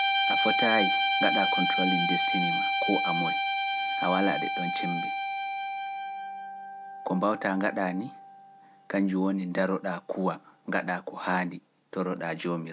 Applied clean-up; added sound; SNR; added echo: none; Guitar; -1 dB; none.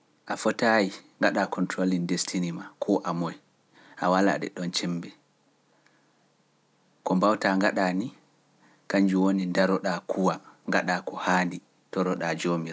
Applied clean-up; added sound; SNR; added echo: none; none; none; none.